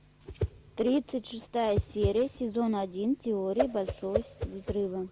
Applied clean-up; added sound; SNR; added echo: none; Whoosh, swoosh, swish; 6 dB; none.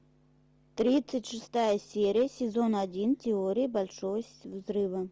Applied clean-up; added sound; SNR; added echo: none; none; none; none.